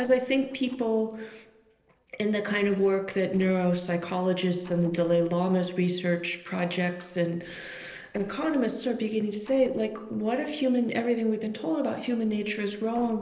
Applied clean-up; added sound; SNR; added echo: neural separator model SepFormer DNS4.